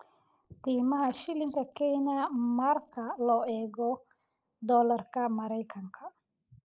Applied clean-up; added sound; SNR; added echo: neural mask model Resemble Enhance denoiser.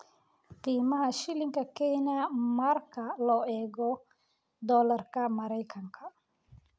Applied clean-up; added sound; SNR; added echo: none; none; none; none.